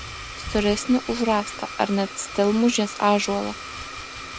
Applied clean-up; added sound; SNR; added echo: none; Domestic sounds, home sounds; 11 dB; none.